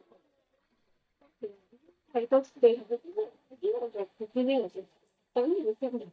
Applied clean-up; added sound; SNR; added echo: neural mask model DeepFilterNet 3.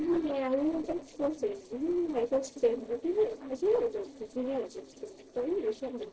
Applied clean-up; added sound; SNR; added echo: neural separator model SepFormer DNS4.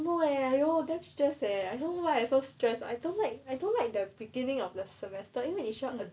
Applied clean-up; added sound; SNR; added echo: none; none; none; none.